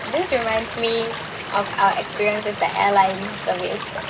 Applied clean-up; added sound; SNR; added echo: none; Stream / Liquid; 8 dB; reverberation time 0.2 s.